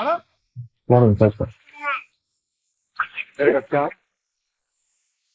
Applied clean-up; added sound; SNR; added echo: neural mask model Resemble Enhance denoiser.